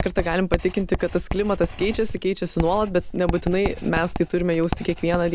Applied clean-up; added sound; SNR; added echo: none; Writing; 7 dB; none.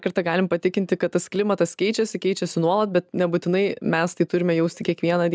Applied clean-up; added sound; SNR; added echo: none; none; none; none.